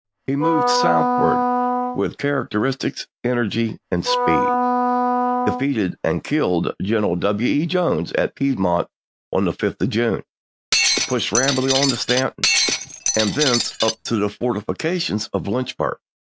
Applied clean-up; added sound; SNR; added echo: none; Wind instrument, woodwind instrument + Shatter; -1 dB; none.